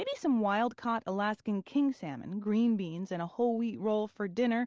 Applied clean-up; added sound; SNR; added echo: none; none; none; none.